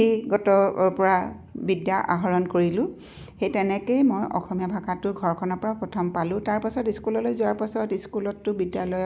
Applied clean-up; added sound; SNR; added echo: none; none; none; none.